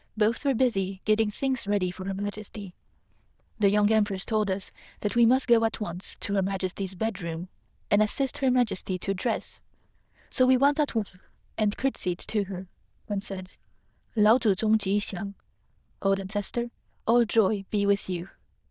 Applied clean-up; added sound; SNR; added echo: neural diffusion model UNIVERSE++.